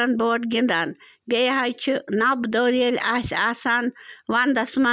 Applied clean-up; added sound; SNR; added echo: none; none; none; none.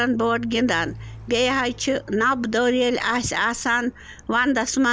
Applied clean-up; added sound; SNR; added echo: none; Car; 19 dB; none.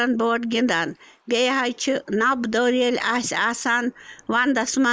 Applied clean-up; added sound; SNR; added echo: neural mask model Resemble Enhance denoiser.